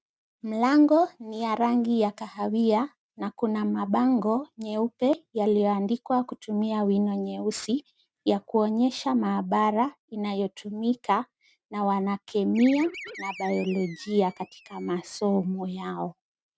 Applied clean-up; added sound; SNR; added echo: neural mask model RNNoise.